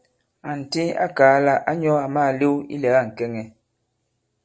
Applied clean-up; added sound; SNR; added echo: none; none; none; none.